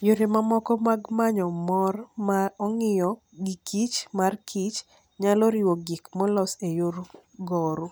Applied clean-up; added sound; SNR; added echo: none; none; none; none.